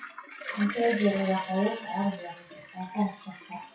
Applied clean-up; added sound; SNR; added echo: classical method WPE with log-MMSE.